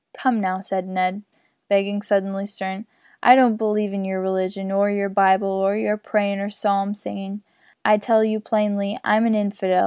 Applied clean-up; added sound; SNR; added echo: none; none; none; none.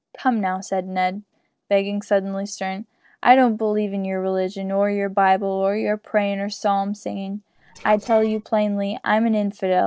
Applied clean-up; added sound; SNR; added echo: neural separator model SepFormer DNS4.